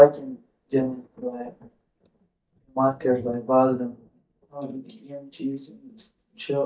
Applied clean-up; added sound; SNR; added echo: neural mask model DeepFilterNet 3.